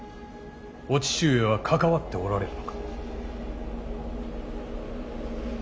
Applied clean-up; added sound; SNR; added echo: none; none; none; none.